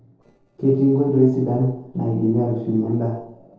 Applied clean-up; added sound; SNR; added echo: neural separator model SepFormer DNS4.